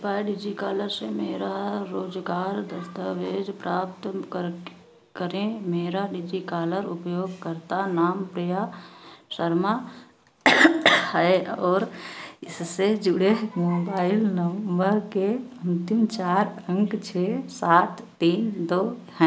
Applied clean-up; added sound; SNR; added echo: none; none; none; none.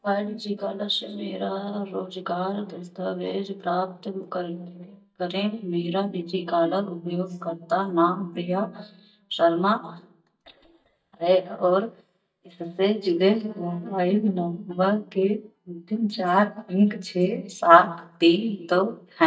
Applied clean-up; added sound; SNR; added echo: neural mask model DeepFilterNet 3.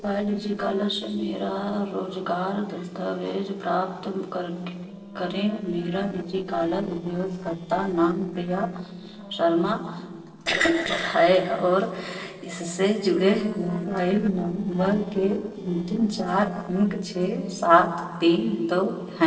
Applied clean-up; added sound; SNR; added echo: neural separator model SepFormer DNS4.